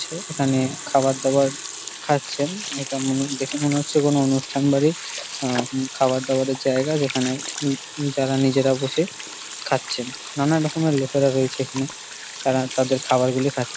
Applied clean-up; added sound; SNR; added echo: none; Sink (filling or washing) / Water tap, faucet; 11 dB; none.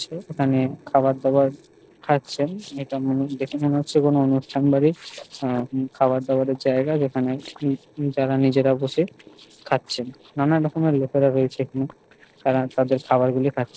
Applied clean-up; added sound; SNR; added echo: neural separator model SepFormer DNS4.